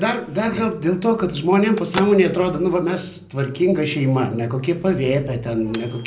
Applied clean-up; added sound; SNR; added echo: none; Microwave oven / Bell; 19 dB; reverberation time 0.5 s.